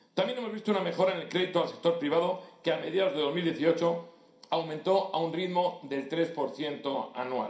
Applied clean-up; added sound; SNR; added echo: none; none; none; reverberation time 0.5 s.